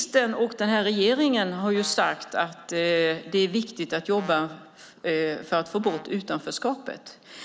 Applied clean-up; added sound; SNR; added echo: none; Brass instrument; 18 dB; none.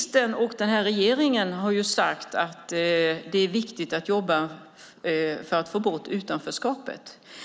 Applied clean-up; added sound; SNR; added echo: none; none; none; none.